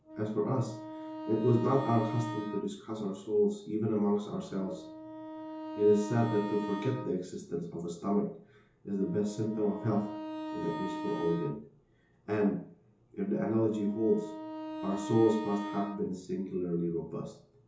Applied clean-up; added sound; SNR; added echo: none; Wind instrument, woodwind instrument; 10 dB; reverberation time 0.8 s.